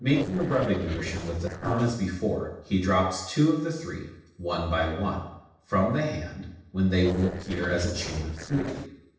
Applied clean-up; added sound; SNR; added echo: neural separator model SepFormer DNS4.